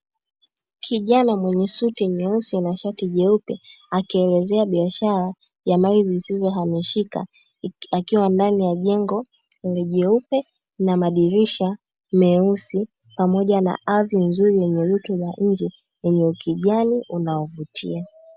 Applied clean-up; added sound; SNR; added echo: none; none; none; none.